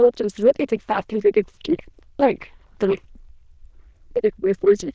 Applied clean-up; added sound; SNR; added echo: neural diffusion model UNIVERSE++.